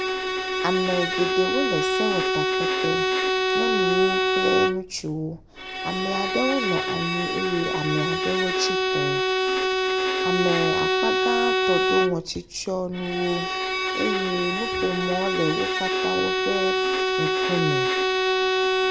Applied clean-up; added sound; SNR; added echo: none; Bowed string instrument; -5 dB; none.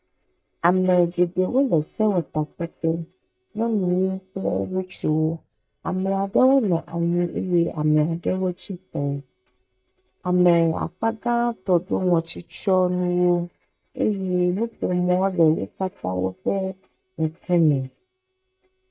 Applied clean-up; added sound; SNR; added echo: neural mask model DeepFilterNet 3.